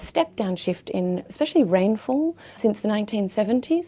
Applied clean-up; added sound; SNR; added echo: none; none; none; none.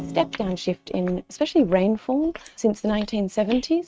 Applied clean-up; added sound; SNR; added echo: neural mask model RNNoise.